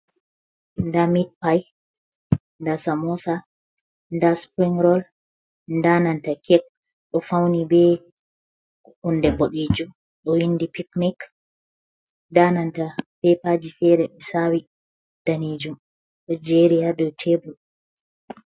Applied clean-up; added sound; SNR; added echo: none; none; none; none.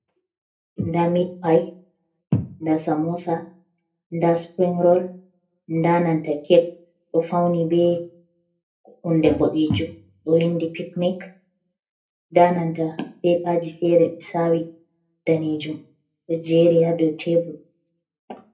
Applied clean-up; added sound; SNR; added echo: none; none; none; reverberation time 0.3 s.